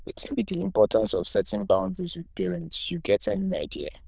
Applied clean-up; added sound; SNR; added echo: neural diffusion model UNIVERSE++.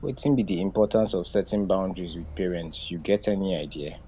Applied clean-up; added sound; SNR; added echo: none; Motor vehicle (road); 18 dB; none.